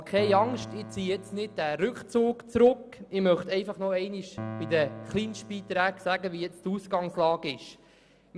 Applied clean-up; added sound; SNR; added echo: none; Piano; 16 dB; none.